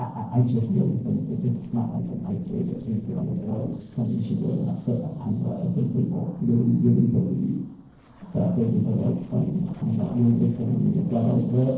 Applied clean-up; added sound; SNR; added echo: neural separator model SepFormer DNS4.